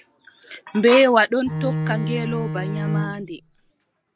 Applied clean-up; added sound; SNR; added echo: none; Bowed string instrument; 4 dB; none.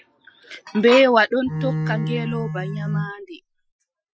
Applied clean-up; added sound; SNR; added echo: classical method Wiener filter.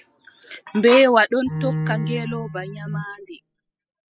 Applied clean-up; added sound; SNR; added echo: classical method spectral subtraction.